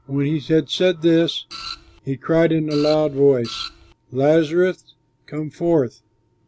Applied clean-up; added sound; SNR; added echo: none; Printer; 14 dB; none.